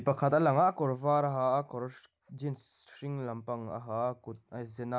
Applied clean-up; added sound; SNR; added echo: none; none; none; none.